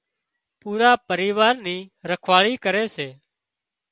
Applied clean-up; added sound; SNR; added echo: none; none; none; none.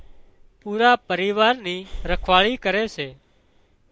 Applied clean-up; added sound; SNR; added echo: none; Breathing; 13 dB; none.